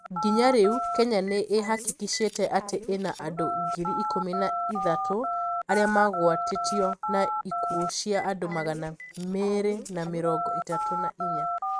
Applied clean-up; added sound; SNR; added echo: neural mask model RNNoise.